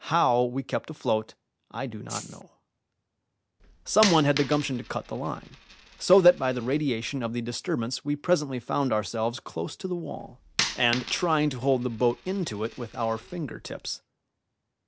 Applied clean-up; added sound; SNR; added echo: none; Rattle (instrument) + Coin (dropping); 11 dB; none.